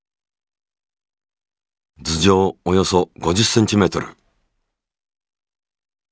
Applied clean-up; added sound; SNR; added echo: none; none; none; none.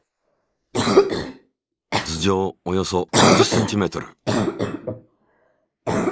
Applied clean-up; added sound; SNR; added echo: neural mask model Resemble Enhance denoiser.